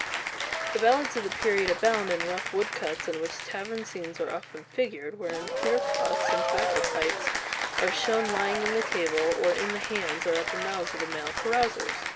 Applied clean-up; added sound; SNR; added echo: none; Applause / Cheering; 2 dB; none.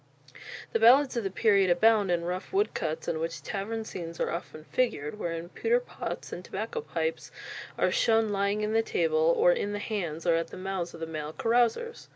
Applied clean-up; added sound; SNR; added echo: none; none; none; none.